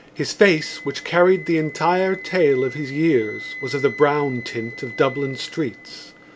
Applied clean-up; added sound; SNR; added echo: none; Wind instrument, woodwind instrument; 15 dB; none.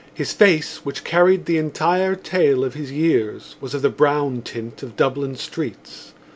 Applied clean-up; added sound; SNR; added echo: none; none; none; none.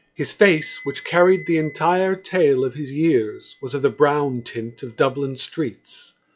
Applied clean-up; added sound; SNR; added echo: classical method log-MMSE.